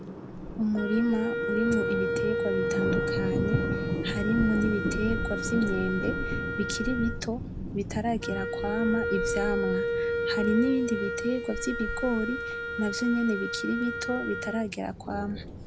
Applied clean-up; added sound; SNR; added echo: none; Thunder + Wind instrument, woodwind instrument; 0 dB; none.